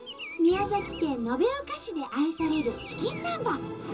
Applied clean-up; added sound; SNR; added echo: none; Bird vocalization, bird call, bird song; 18 dB; reverberation time 0.2 s.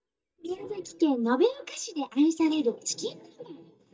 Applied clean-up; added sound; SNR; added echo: neural mask model DeepFilterNet 3.